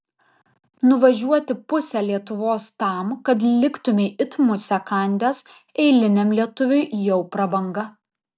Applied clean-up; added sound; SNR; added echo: none; none; none; none.